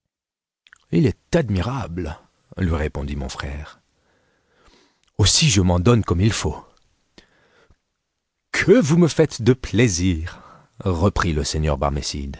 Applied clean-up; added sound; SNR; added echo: none; none; none; none.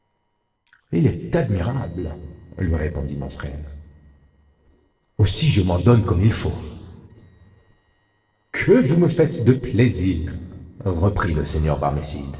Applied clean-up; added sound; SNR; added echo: neural separator model SepFormer DNS4.